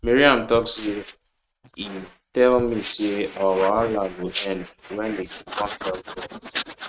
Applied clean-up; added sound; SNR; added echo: neural mask model RNNoise.